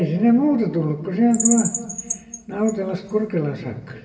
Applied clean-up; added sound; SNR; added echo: none; Bird vocalization, bird call, bird song; 7 dB; reverberation time 1.2 s.